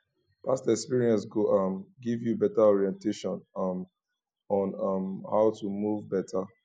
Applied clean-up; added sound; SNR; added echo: none; none; none; none.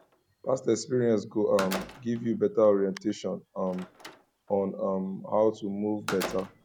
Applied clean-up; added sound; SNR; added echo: none; Slam; 15 dB; none.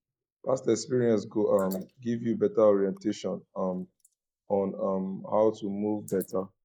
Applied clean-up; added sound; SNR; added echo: neural mask model Resemble Enhance denoiser.